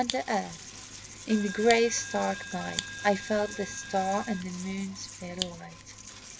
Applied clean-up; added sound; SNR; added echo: none; Fire + Coin (dropping); 10 dB; none.